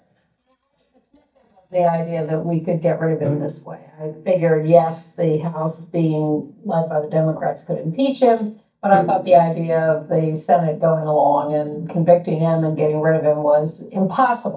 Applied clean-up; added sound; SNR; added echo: neural mask model DeepFilterNet 3.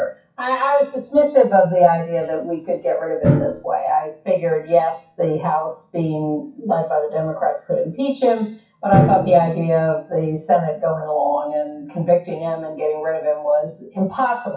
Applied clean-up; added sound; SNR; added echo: classical method WPE with log-MMSE.